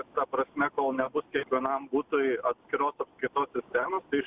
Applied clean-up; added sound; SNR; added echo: none; none; none; none.